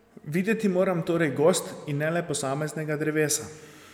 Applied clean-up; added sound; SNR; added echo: none; none; none; none.